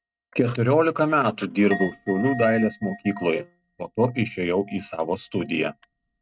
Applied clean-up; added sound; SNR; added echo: neural mask model RNNoise.